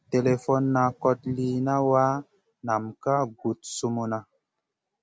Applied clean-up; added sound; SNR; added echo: none; none; none; none.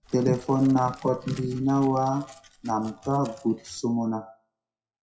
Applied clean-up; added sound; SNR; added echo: classical method WPE with log-MMSE.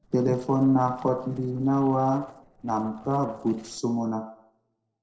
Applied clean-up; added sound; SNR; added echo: neural separator model SepFormer DNS4.